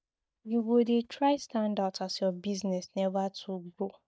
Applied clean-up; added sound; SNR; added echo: neural mask model DeepFilterNet 3.